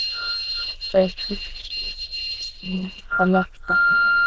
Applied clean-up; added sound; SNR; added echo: neural diffusion model UNIVERSE++.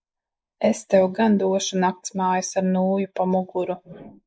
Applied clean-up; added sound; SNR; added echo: neural mask model Resemble Enhance denoiser.